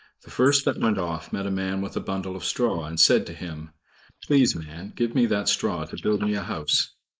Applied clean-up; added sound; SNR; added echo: neural mask model Resemble Enhance denoiser.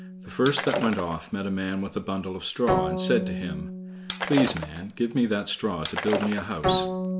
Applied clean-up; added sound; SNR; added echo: none; Shatter + Bowed string instrument; 4 dB; none.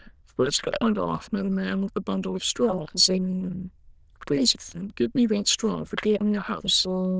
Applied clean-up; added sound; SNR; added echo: neural diffusion model UNIVERSE++.